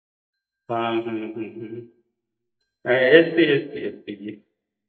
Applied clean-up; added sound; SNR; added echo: neural mask model DeepFilterNet 3.